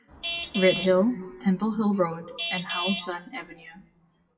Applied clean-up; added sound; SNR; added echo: classical method WPE with log-MMSE.